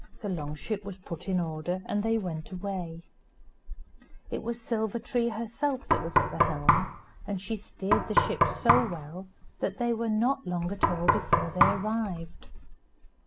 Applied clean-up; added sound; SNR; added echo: none; Knock; -3 dB; none.